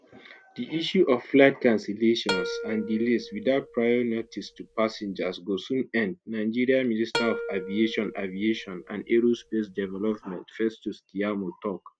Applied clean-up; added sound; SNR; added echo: none; Plucked string instrument; 10 dB; none.